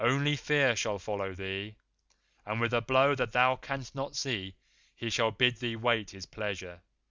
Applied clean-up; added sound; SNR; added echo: none; none; none; none.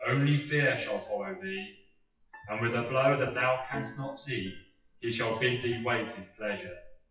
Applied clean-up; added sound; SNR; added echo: classical method WPE with log-MMSE.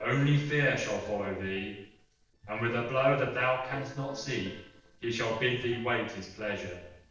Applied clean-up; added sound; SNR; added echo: neural separator model SepFormer DNS4.